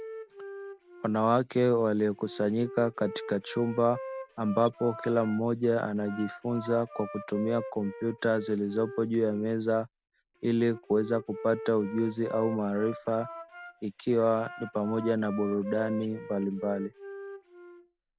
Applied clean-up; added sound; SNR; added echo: none; Wind instrument, woodwind instrument; 14 dB; none.